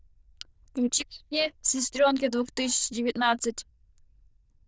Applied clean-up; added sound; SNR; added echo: neural diffusion model UNIVERSE++.